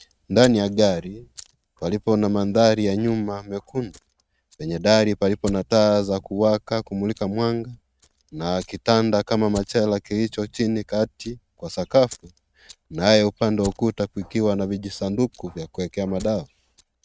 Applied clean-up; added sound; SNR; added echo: neural mask model RNNoise.